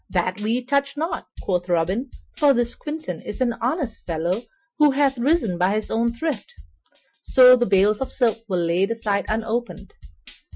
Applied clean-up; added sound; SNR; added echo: classical method Wiener filter.